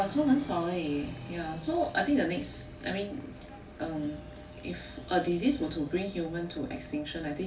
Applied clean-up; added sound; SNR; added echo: none; Applause; 17 dB; reverberation time 0.3 s.